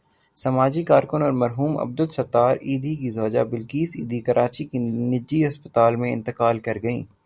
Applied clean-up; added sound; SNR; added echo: none; none; none; none.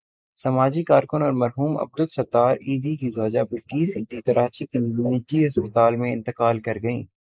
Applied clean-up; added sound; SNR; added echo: neural mask model Resemble Enhance denoiser.